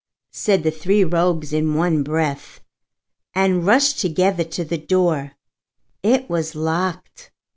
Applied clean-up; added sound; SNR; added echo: none; none; none; none.